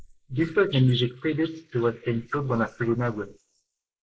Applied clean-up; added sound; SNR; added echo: neural mask model Resemble Enhance denoiser.